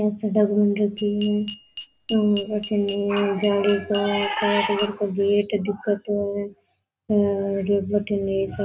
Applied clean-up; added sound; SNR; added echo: none; Glass; 10 dB; none.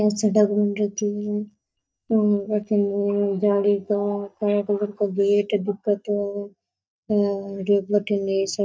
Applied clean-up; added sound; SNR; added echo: neural mask model DeepFilterNet 3.